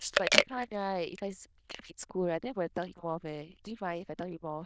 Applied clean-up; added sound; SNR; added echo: neural diffusion model UNIVERSE++.